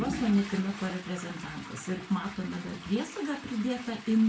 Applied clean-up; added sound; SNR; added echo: none; Toilet flush / Water; 11 dB; reverberation time 0.3 s.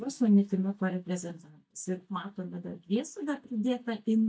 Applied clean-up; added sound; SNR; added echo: neural mask model DeepFilterNet 3.